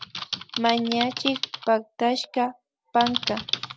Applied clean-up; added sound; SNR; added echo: none; Typing; 7 dB; none.